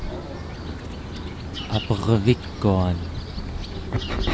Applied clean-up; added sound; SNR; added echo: none; Bird vocalization, bird call, bird song; 4 dB; none.